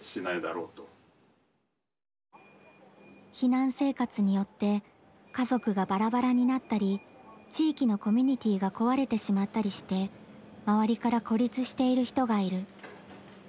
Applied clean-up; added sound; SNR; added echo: none; none; none; none.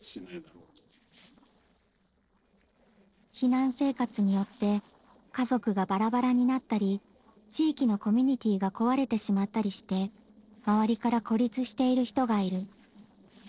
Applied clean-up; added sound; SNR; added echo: neural separator model SepFormer DNS4.